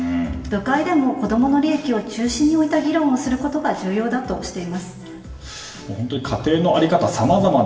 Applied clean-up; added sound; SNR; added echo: none; none; none; reverberation time 1.1 s.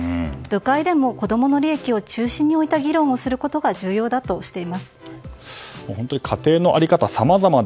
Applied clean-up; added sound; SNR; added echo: none; none; none; none.